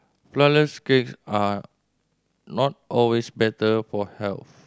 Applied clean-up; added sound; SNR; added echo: none; none; none; none.